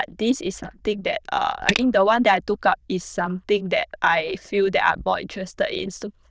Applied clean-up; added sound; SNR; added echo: neural diffusion model UNIVERSE++.